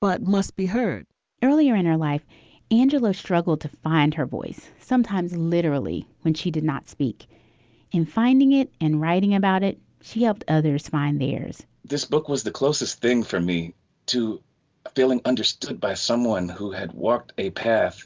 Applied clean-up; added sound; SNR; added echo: none; none; none; none.